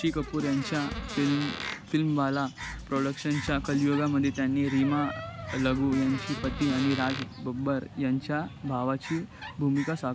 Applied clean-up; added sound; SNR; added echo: none; Drum kit + Door; 12 dB; none.